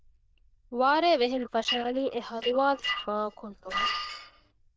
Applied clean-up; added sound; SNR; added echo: neural diffusion model UNIVERSE++.